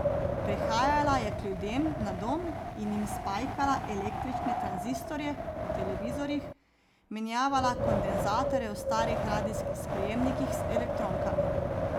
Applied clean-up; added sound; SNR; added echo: none; Wind; -1 dB; none.